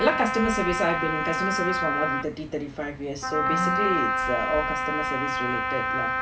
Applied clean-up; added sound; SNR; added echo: none; Wind instrument, woodwind instrument; -1 dB; none.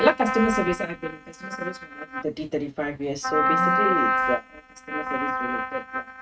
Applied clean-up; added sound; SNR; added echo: neural mask model RNNoise.